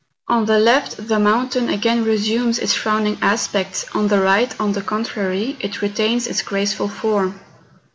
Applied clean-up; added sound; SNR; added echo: none; none; none; none.